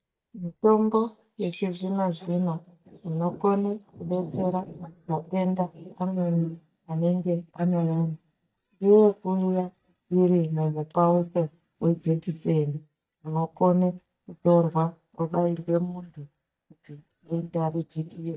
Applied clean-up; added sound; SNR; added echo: neural mask model DeepFilterNet 3.